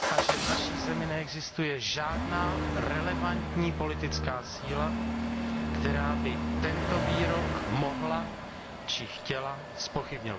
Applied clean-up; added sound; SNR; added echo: none; Bowed string instrument + Engine starting / Accelerating, revving, vroom / Motor vehicle (road); -2 dB; none.